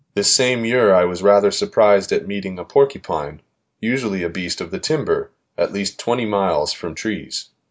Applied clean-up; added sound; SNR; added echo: none; none; none; none.